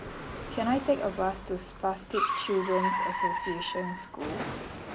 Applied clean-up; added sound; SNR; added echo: none; Car; 2 dB; none.